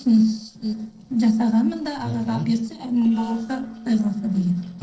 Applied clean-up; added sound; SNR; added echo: neural separator model SepFormer DNS4.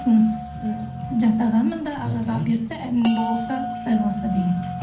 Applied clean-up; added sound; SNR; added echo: none; Bell; 11 dB; reverberation time 0.6 s.